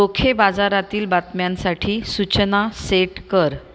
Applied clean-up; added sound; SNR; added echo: none; none; none; none.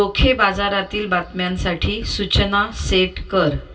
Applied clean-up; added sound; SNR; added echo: none; none; none; reverberation time 0.2 s.